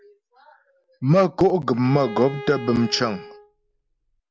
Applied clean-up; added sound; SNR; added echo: none; Bowed string instrument; 14 dB; none.